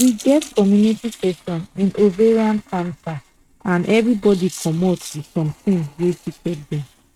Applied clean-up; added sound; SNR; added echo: neural mask model RNNoise.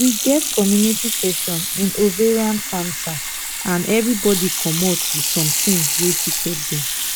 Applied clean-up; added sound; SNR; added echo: none; Sink (filling or washing) / Water tap, faucet; 2 dB; none.